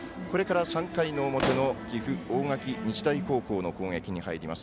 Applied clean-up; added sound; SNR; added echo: none; Explosion; 6 dB; none.